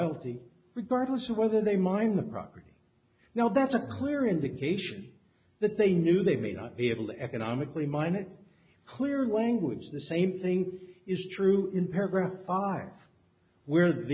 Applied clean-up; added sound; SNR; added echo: none; none; none; none.